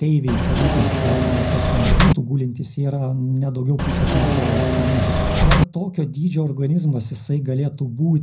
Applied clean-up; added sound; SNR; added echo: none; Engine / Mechanisms; -4 dB; reverberation time 0.4 s.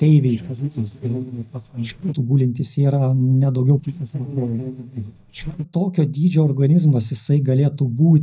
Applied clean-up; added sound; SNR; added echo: neural mask model DeepFilterNet 3.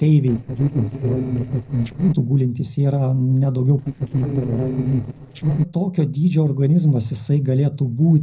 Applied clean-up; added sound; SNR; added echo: neural separator model SepFormer DNS4.